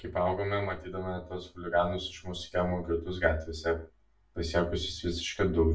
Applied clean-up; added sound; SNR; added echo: none; none; none; reverberation time 0.3 s.